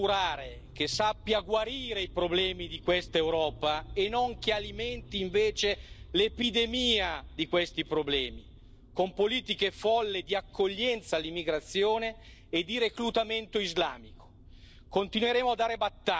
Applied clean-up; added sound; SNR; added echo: none; Motor vehicle (road); 17 dB; none.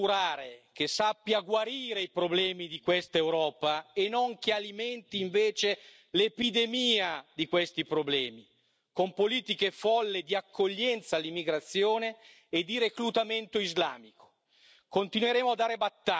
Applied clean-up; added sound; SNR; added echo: none; none; none; none.